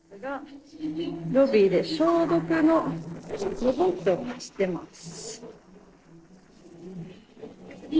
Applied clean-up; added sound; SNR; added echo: neural separator model SepFormer DNS4.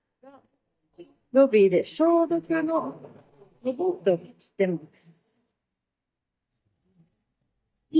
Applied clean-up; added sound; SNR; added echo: neural mask model DeepFilterNet 3.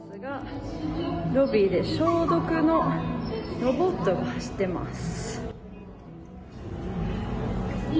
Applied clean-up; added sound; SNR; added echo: none; none; none; none.